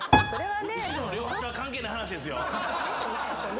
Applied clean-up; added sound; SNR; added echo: none; Piano; 0 dB; none.